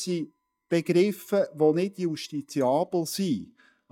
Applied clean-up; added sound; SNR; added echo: neural mask model DeepFilterNet 3.